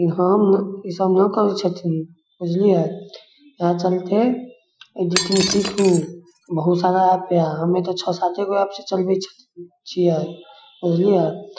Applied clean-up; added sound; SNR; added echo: classical method Wiener filter.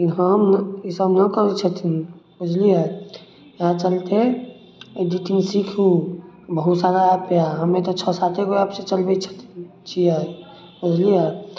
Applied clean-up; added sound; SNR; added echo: none; none; none; none.